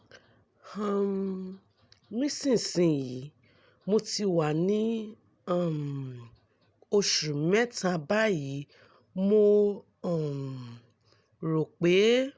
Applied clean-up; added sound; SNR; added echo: none; none; none; none.